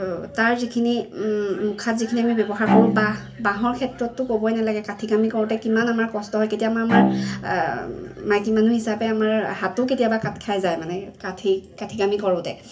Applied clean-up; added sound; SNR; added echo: none; Bowed string instrument; 4 dB; reverberation time 0.3 s.